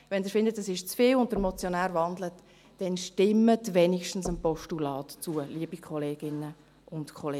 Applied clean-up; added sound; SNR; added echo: none; Knock; 18 dB; none.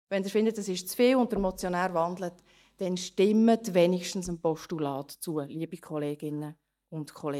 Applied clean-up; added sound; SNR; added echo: neural mask model DeepFilterNet 3.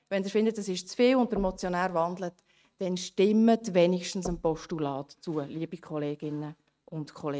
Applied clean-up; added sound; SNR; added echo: neural mask model RNNoise.